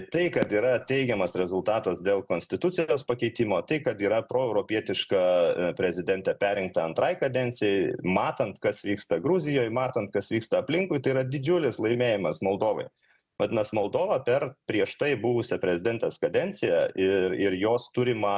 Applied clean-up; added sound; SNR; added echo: none; Fireworks; 14 dB; none.